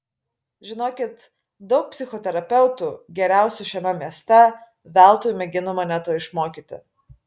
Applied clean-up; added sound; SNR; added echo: none; none; none; none.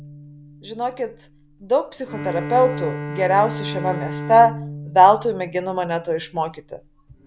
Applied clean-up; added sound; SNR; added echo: none; Bowed string instrument; 11 dB; none.